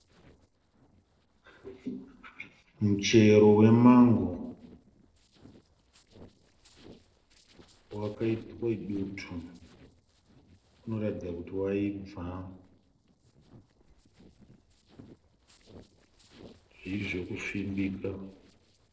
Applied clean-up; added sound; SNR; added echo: neural separator model SepFormer DNS4.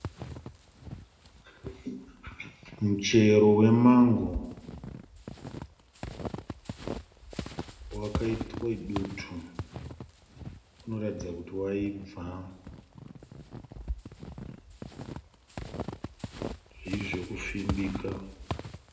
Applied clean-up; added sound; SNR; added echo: none; Squeak / Walk, footsteps; 10 dB; reverberation time 0.6 s.